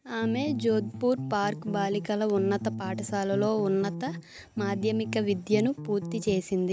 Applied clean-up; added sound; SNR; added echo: none; Bass guitar; 8 dB; none.